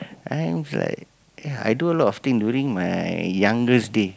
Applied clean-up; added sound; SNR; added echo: none; none; none; none.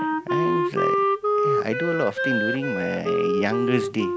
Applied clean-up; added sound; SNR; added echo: none; Wind instrument, woodwind instrument; -4 dB; none.